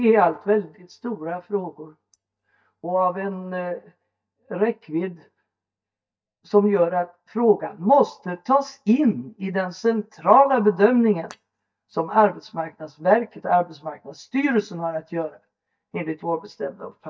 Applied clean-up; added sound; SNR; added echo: neural mask model DeepFilterNet 3.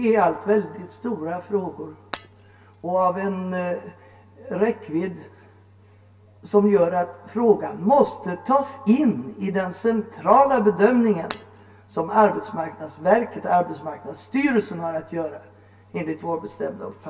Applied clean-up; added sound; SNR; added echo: none; Shatter; 16 dB; reverberation time 0.2 s.